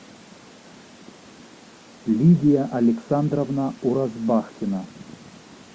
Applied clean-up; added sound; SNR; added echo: none; none; none; none.